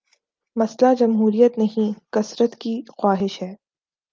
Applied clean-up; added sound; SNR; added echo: none; none; none; none.